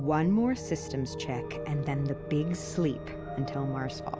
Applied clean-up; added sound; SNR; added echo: none; none; none; none.